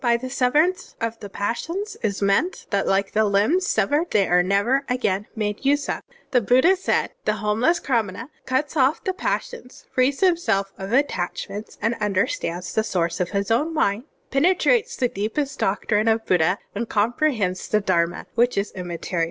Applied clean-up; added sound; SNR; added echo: none; none; none; none.